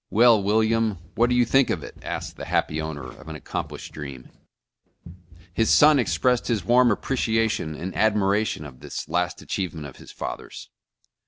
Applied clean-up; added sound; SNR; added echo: none; Run; 16 dB; none.